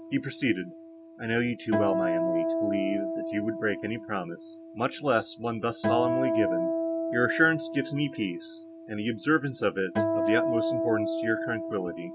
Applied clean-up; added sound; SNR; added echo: none; Acoustic guitar; 1 dB; none.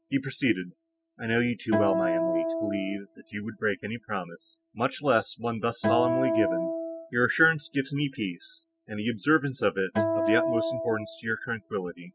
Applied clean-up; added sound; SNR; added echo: classical method spectral subtraction.